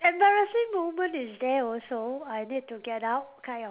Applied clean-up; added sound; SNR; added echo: none; none; none; none.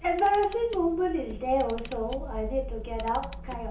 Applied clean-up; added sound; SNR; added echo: none; Camera; 10 dB; reverberation time 0.7 s.